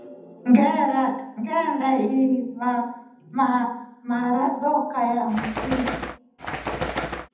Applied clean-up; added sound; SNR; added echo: none; Bird; 5 dB; reverberation time 0.8 s.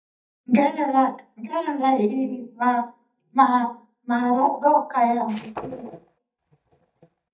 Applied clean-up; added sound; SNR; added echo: neural mask model DeepFilterNet 3.